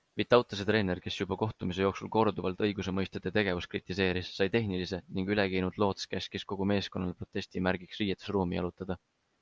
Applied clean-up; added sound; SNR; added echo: none; none; none; none.